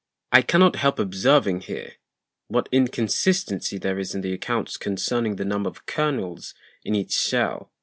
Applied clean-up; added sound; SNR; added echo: none; none; none; none.